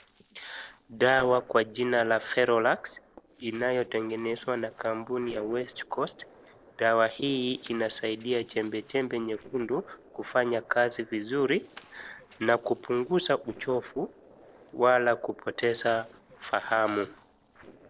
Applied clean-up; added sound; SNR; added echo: neural separator model SepFormer DNS4.